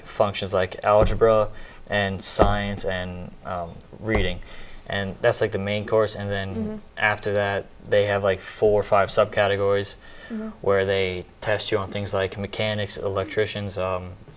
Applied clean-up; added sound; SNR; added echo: none; none; none; none.